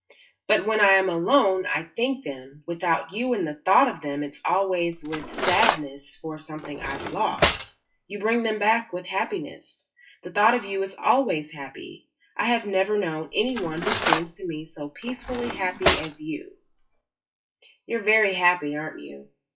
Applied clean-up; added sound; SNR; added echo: classical method WPE with log-MMSE.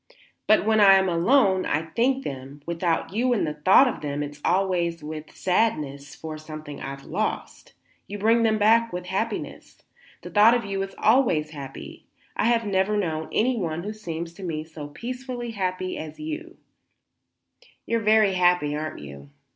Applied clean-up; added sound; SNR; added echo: none; none; none; none.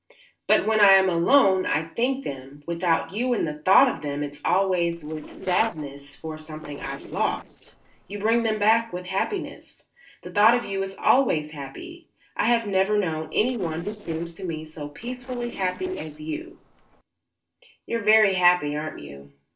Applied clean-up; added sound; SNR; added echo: neural separator model SepFormer DNS4.